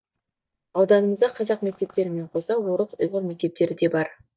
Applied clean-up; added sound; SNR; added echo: neural mask model DeepFilterNet 3.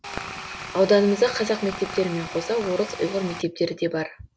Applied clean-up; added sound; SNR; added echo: none; Tools; 11 dB; none.